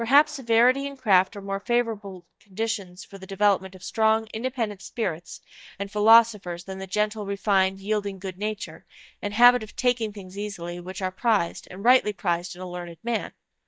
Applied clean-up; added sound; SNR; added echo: neural mask model DeepFilterNet 3.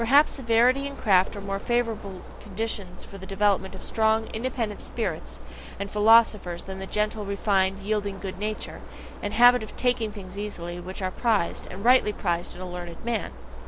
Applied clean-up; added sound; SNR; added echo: none; Waves, surf; 10 dB; none.